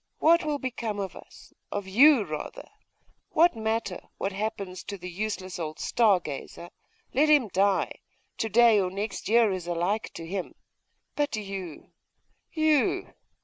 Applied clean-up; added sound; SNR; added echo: none; none; none; none.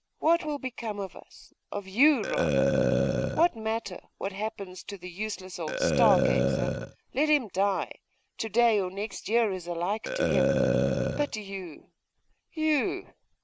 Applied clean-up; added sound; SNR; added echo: none; Burping, eructation; -1 dB; none.